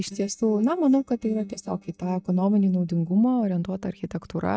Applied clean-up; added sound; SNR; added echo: neural mask model DeepFilterNet 3.